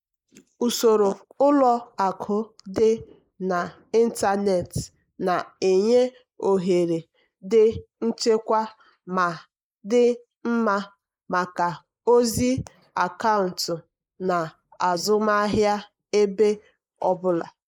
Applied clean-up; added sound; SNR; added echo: neural mask model Resemble Enhance denoiser.